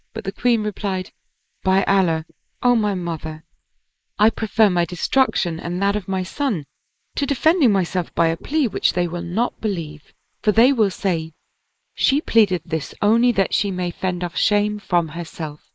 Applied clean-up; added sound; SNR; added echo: neural mask model Resemble Enhance denoiser.